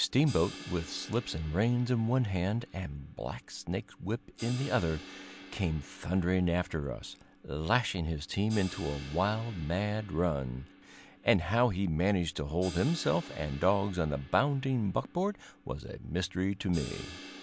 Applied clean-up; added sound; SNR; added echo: none; Crash cymbal; 18 dB; none.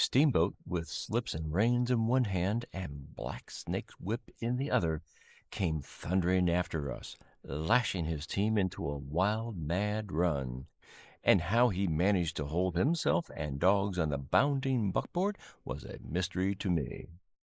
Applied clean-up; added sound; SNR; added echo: neural mask model Resemble Enhance denoiser.